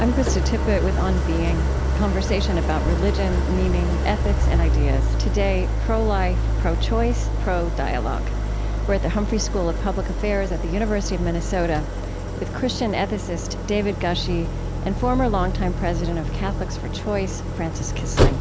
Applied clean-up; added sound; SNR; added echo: none; Idling; -4 dB; none.